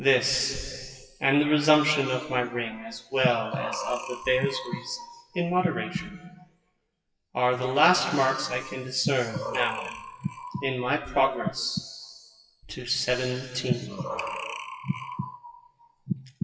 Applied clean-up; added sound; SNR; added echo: classical method WPE with log-MMSE.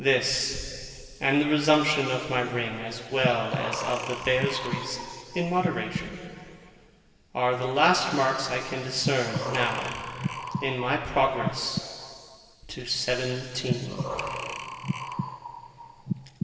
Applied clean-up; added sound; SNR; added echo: none; Breathing; 5 dB; reverberation time 2.5 s.